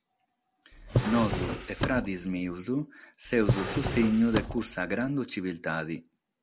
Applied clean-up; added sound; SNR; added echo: none; Drawer open or close; 2 dB; none.